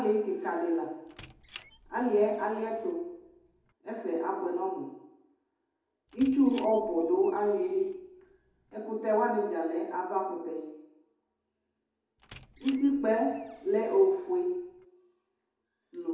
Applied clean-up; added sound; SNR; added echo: none; Squeak; 20 dB; reverberation time 0.8 s.